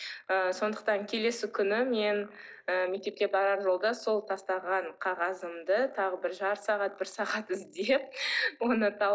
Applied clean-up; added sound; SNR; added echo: neural mask model Resemble Enhance denoiser.